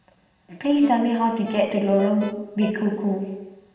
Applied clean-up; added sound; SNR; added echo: none; Alarm; 15 dB; reverberation time 1.1 s.